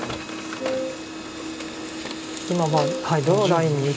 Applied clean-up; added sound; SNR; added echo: none; Wind instrument, woodwind instrument + Printer; 5 dB; none.